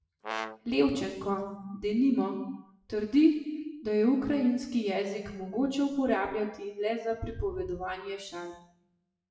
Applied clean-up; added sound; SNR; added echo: classical method WPE with log-MMSE.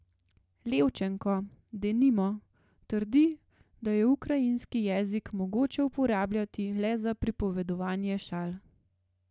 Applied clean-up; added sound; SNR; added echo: none; none; none; none.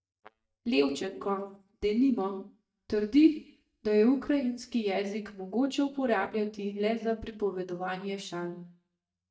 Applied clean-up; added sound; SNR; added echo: neural mask model DeepFilterNet 3.